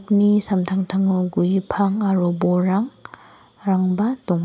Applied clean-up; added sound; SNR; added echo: none; none; none; none.